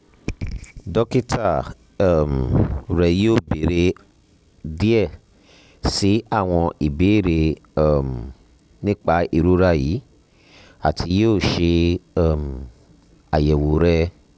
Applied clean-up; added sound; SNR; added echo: none; none; none; none.